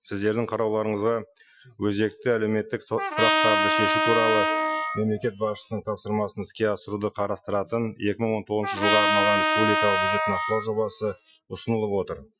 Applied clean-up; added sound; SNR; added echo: classical method Wiener filter.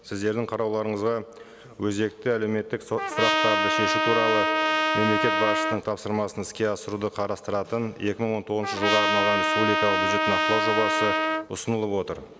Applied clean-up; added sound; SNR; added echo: none; Trumpet; -3 dB; none.